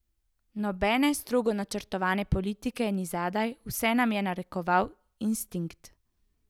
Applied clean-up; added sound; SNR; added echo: none; none; none; none.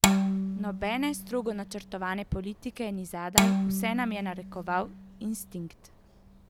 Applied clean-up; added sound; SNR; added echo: none; Bowed string instrument; -3 dB; none.